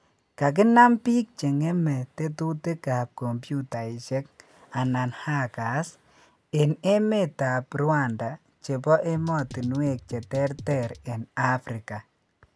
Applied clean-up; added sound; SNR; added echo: none; Drum kit; 17 dB; none.